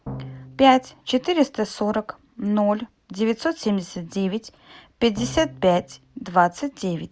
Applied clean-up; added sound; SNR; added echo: none; Drum; 15 dB; none.